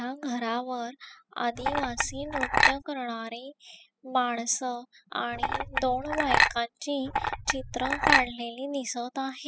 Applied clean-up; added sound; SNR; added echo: classical method spectral subtraction.